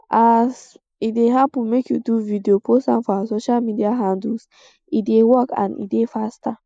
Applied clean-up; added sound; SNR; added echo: neural mask model Resemble Enhance denoiser.